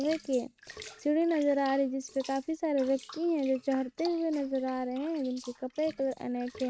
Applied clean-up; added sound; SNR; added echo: neural mask model RNNoise.